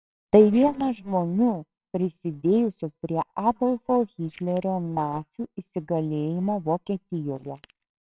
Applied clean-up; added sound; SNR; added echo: neural separator model SepFormer WHAMR!.